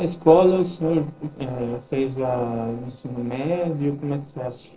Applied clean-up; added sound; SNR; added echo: neural separator model SepFormer DNS4.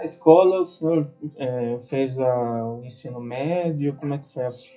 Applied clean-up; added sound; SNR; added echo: classical method WPE with log-MMSE.